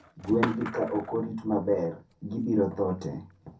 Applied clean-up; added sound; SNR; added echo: none; Skateboard; 12 dB; reverberation time 0.3 s.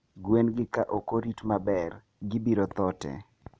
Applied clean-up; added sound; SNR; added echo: none; none; none; none.